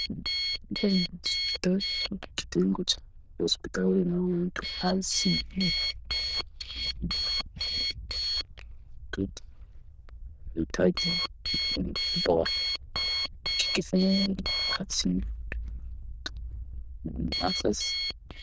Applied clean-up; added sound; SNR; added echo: neural diffusion model UNIVERSE++.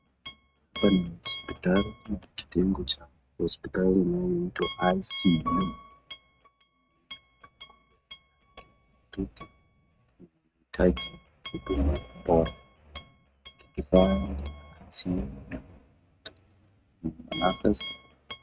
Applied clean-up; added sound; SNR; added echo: neural mask model RNNoise.